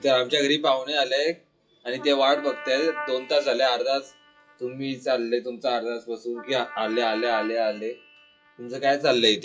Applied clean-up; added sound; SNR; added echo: classical method WPE with log-MMSE.